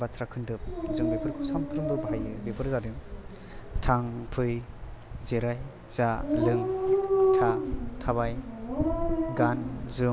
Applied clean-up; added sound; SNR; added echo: none; Dog; 0 dB; none.